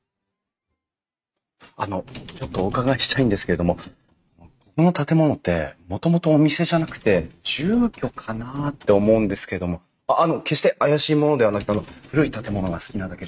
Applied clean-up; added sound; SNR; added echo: neural mask model RNNoise.